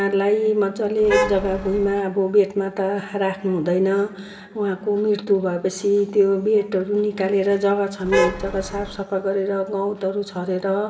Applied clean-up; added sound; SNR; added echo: none; Traffic noise, roadway noise / Vehicle horn, car horn, honking; 3 dB; reverberation time 1.5 s.